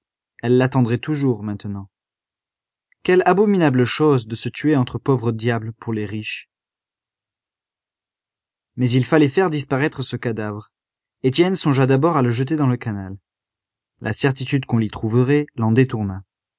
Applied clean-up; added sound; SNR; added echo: none; none; none; none.